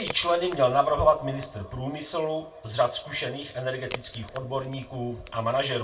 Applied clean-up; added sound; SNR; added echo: none; Crack; 17 dB; reverberation time 0.2 s.